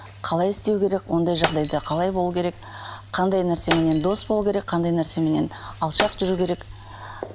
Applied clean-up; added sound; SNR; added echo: none; Shatter; 8 dB; none.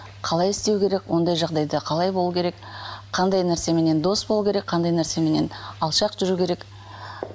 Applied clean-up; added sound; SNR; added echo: none; none; none; none.